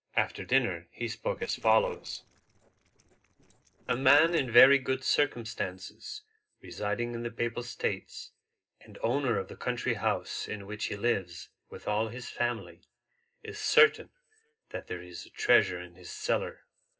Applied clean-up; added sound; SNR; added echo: neural separator model SepFormer DNS4.